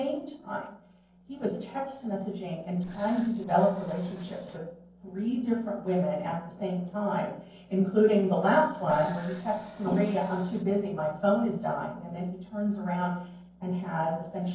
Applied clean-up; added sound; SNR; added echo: neural separator model SepFormer DNS4.